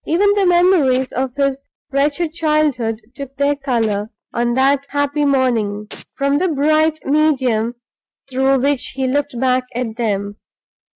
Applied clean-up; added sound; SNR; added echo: neural mask model RNNoise.